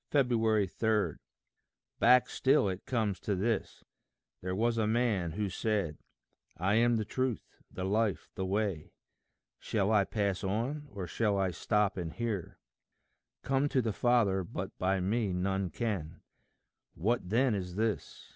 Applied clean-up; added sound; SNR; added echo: none; none; none; none.